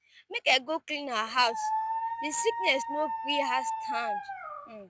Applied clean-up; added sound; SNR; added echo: none; Dog; 2 dB; none.